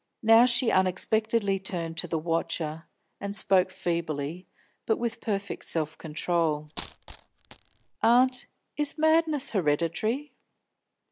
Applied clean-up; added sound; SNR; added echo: none; Coin (dropping); 6 dB; none.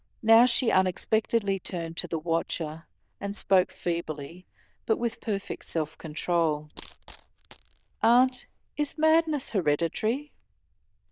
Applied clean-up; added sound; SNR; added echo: neural diffusion model UNIVERSE++.